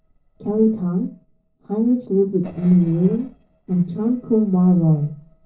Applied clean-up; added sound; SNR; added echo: neural separator model SepFormer DNS4.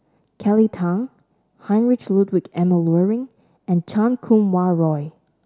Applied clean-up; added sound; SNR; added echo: none; none; none; none.